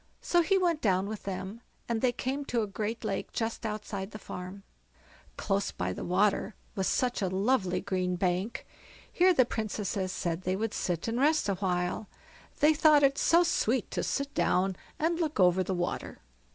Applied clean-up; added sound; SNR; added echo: none; none; none; none.